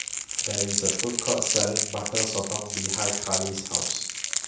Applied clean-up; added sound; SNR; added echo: none; Crackle; -3 dB; reverberation time 0.7 s.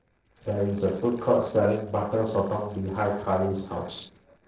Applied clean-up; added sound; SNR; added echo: neural separator model SepFormer DNS4.